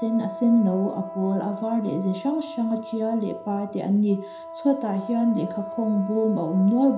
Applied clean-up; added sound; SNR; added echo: none; Wind instrument, woodwind instrument; 12 dB; reverberation time 0.5 s.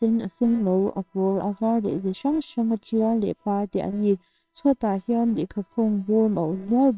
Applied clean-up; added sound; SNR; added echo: neural separator model SepFormer WHAMR!.